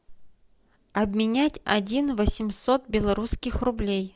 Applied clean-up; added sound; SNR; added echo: none; none; none; none.